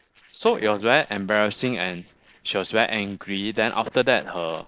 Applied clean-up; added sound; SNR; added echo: neural separator model SepFormer DNS4.